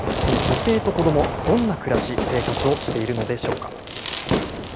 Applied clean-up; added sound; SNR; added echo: none; Fireworks; 1 dB; none.